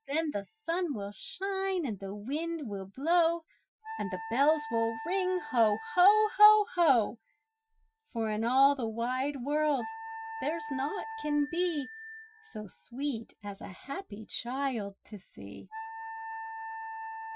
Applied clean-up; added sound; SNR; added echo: classical method Wiener filter.